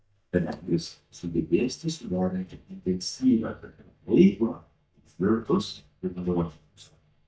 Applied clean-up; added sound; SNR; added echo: neural mask model DeepFilterNet 3.